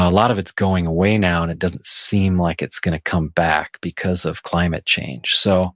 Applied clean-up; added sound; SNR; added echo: none; none; none; none.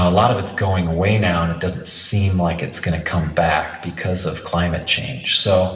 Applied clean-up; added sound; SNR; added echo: none; none; none; reverberation time 1.0 s.